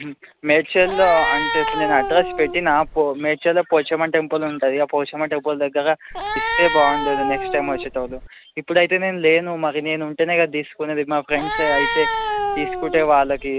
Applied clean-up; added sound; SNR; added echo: none; Cat; 3 dB; none.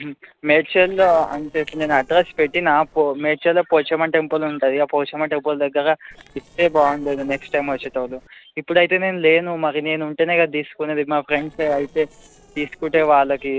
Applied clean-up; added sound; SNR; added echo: neural separator model SepFormer DNS4.